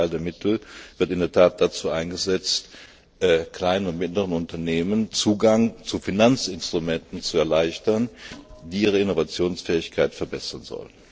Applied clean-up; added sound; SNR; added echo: neural separator model SepFormer DNS4.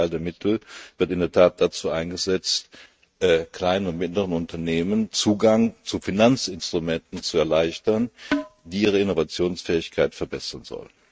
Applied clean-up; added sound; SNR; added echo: neural mask model RNNoise.